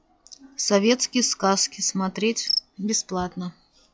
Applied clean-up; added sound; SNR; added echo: classical method log-MMSE.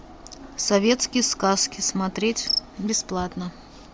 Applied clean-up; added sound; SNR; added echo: none; Cricket; 10 dB; none.